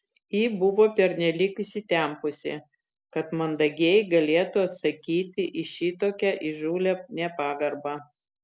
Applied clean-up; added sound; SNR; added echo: none; none; none; none.